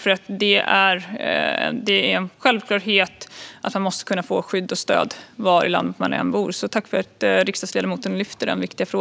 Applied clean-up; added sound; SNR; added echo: none; none; none; none.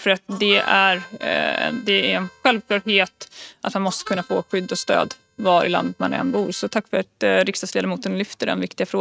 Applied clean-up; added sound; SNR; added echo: neural mask model RNNoise.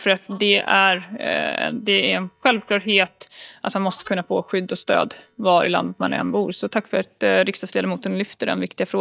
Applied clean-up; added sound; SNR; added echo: neural mask model DeepFilterNet 3.